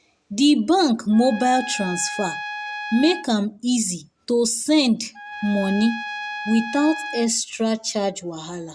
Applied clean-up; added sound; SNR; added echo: none; Trumpet; 12 dB; none.